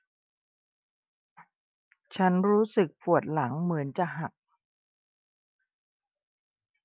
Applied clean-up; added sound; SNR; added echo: none; none; none; none.